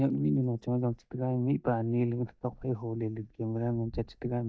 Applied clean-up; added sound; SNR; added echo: neural mask model DeepFilterNet 3.